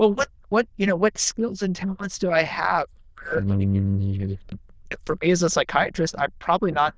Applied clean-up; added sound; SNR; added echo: neural diffusion model UNIVERSE++.